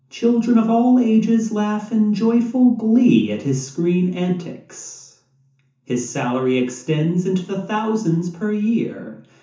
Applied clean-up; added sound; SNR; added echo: none; none; none; reverberation time 0.6 s.